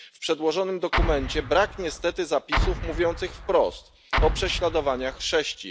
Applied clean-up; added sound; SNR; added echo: none; Explosion; 3 dB; none.